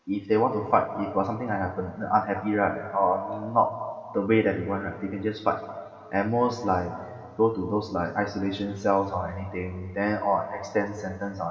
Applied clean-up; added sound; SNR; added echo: none; none; none; reverberation time 2.0 s.